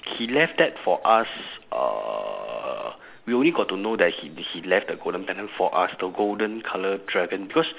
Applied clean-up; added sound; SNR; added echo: none; none; none; none.